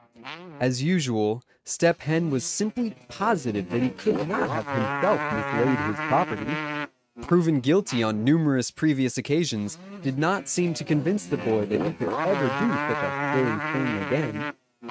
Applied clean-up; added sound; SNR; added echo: neural mask model RNNoise.